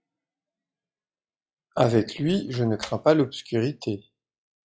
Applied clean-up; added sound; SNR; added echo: classical method log-MMSE.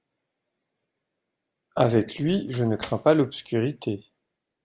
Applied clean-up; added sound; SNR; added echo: none; Slam; 17 dB; none.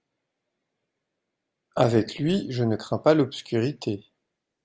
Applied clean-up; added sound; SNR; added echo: none; none; none; none.